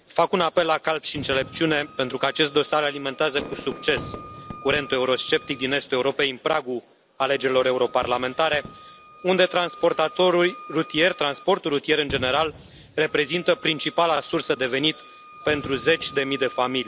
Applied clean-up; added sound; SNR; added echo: none; Fireworks + Wind instrument, woodwind instrument; 18 dB; none.